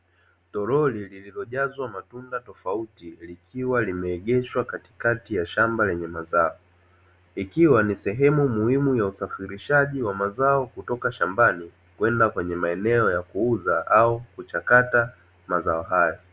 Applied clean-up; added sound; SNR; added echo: none; none; none; none.